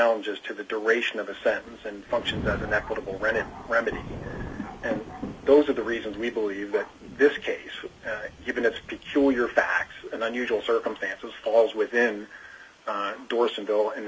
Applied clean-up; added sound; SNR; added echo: none; Thunder; 15 dB; none.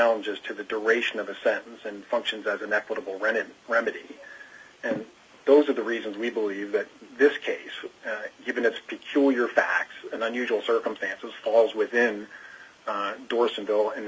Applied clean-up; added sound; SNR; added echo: none; none; none; none.